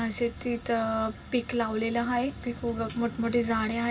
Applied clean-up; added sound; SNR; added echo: none; Motor vehicle (road); 19 dB; reverberation time 0.4 s.